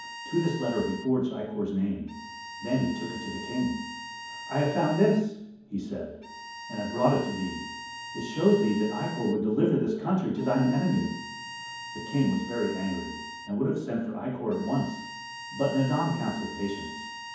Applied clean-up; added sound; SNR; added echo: none; Bowed string instrument; 13 dB; reverberation time 1.2 s.